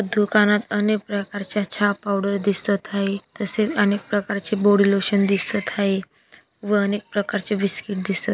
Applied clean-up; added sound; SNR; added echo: none; none; none; none.